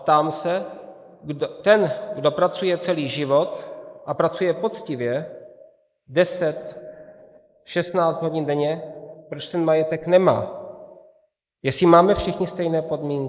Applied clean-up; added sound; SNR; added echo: neural mask model Resemble Enhance denoiser.